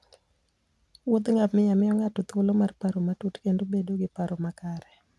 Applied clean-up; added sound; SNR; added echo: none; none; none; none.